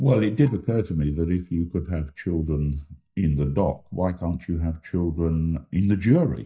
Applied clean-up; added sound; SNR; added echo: neural mask model DeepFilterNet 3.